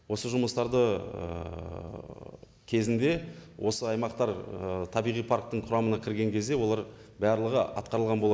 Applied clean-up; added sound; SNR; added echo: none; none; none; none.